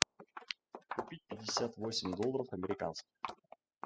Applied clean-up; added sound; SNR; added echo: classical method spectral subtraction.